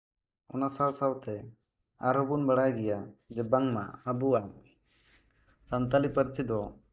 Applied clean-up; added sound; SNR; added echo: neural mask model DeepFilterNet 3.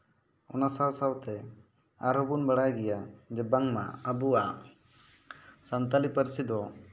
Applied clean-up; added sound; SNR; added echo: none; none; none; none.